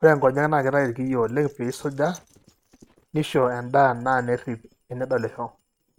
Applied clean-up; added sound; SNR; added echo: neural mask model RNNoise.